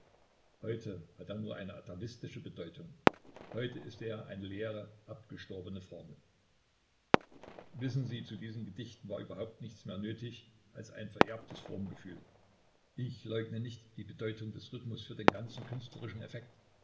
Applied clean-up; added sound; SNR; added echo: none; Fireworks; -3 dB; reverberation time 1.3 s.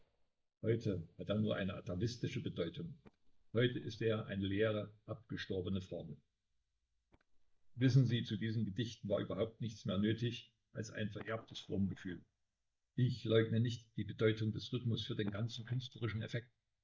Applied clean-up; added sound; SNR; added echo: neural mask model DeepFilterNet 3.